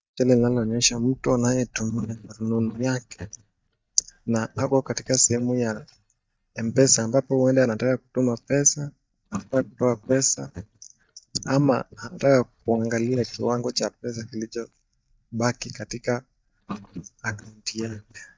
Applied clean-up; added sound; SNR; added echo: neural mask model DeepFilterNet 3.